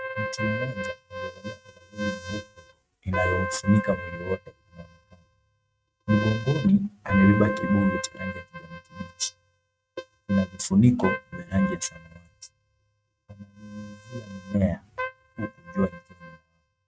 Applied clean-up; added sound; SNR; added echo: neural mask model RNNoise.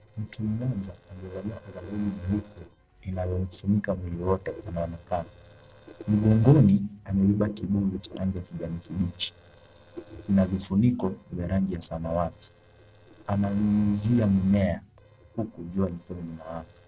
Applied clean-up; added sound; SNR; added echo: neural separator model SepFormer DNS4.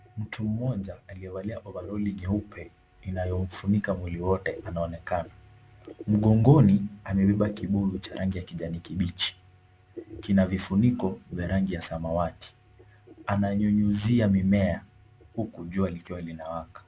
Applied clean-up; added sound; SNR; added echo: none; none; none; none.